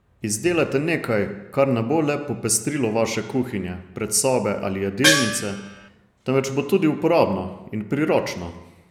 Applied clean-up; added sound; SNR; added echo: none; Gong; -1 dB; none.